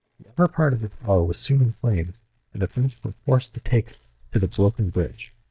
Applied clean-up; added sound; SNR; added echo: neural mask model DeepFilterNet 3.